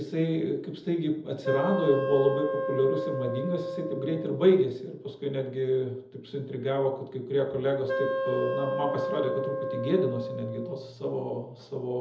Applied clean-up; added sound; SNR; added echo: none; Wind instrument, woodwind instrument; 3 dB; reverberation time 0.7 s.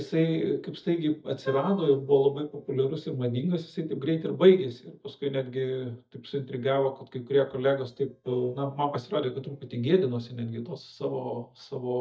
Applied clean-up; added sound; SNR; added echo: neural mask model DeepFilterNet 3.